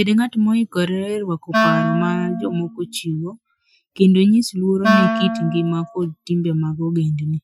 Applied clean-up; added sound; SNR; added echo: classical method Wiener filter.